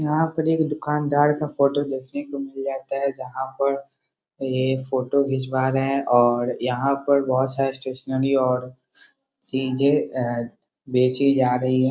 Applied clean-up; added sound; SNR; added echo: none; none; none; none.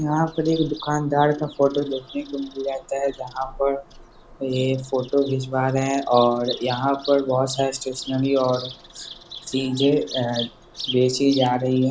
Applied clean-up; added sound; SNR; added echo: none; Bird vocalization, bird call, bird song; 15 dB; none.